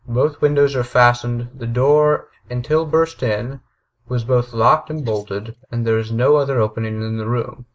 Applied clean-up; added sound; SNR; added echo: neural mask model Resemble Enhance denoiser.